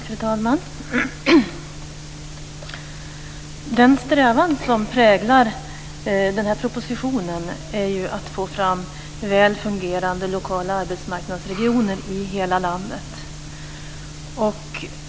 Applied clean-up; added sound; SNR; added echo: none; none; none; none.